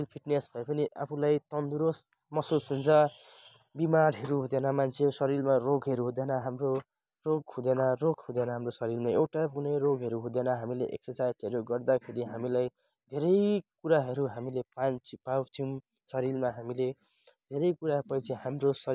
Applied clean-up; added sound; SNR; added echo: none; none; none; none.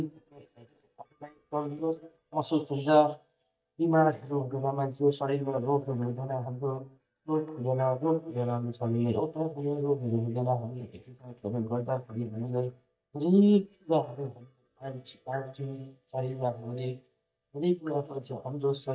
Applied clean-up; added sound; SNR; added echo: neural mask model DeepFilterNet 3.